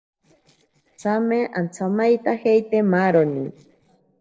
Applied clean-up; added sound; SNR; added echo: neural separator model SepFormer DNS4.